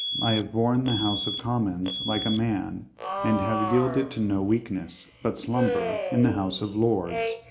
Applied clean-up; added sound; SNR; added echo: none; Alarm; 6 dB; reverberation time 0.4 s.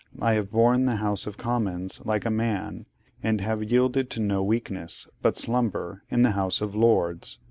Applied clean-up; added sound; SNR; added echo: none; none; none; none.